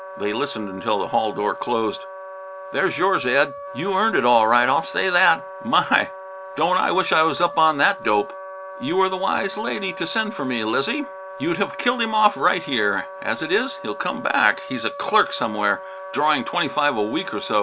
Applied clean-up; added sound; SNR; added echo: none; Wind instrument, woodwind instrument; 13 dB; none.